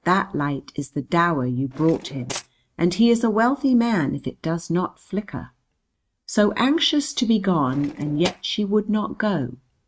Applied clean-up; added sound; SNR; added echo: neural mask model RNNoise.